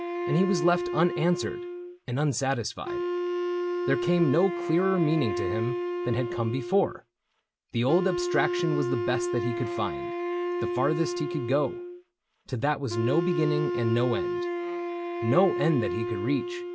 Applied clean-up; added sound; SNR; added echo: none; Wind instrument, woodwind instrument; 2 dB; none.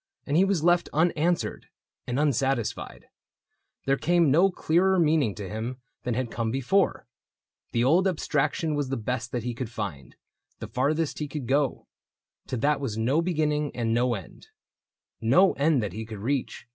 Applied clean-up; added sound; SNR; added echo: none; none; none; none.